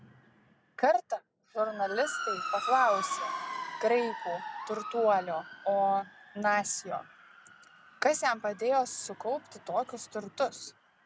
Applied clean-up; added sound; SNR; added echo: none; Motor vehicle (road) / Siren; 9 dB; none.